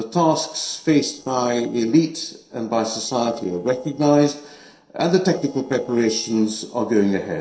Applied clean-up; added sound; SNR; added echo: neural separator model SepFormer DNS4.